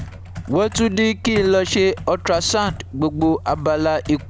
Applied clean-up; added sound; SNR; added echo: none; Computer keyboard; 13 dB; none.